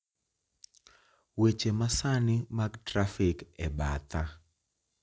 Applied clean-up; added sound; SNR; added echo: none; none; none; none.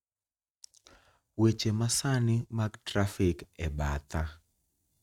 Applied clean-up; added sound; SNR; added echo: neural mask model RNNoise.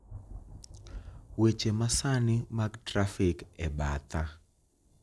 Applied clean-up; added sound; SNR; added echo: none; Thunder; 18 dB; none.